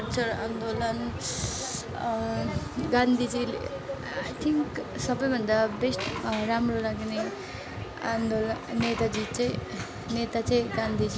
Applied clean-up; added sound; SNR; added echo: none; Squeak; 12 dB; none.